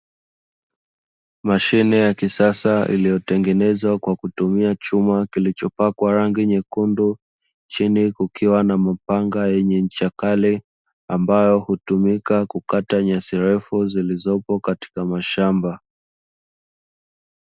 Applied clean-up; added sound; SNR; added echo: none; none; none; none.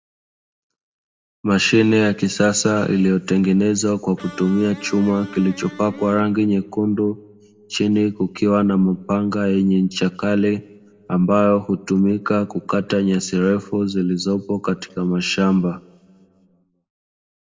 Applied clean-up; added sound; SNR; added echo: none; Electric guitar; 19 dB; reverberation time 0.6 s.